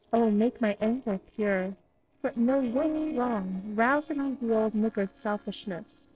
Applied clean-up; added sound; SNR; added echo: neural separator model SepFormer DNS4.